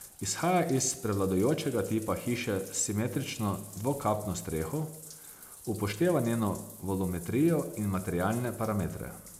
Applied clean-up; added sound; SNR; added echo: none; Bathtub (filling or washing); 18 dB; none.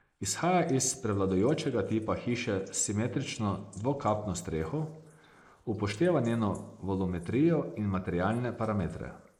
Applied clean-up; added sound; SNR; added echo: neural mask model Resemble Enhance denoiser.